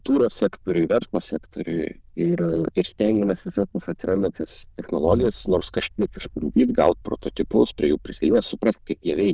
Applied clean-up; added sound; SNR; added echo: neural diffusion model UNIVERSE++.